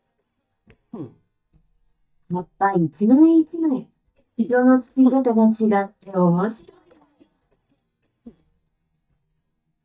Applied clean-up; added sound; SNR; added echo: neural mask model DeepFilterNet 3.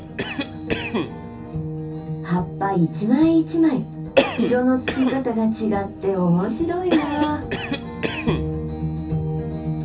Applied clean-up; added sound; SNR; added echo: none; Cough; 7 dB; reverberation time 0.3 s.